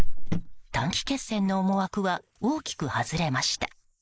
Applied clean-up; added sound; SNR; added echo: neural mask model Resemble Enhance denoiser.